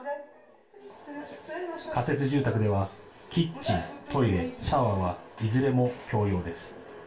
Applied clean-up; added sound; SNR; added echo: none; none; none; reverberation time 0.3 s.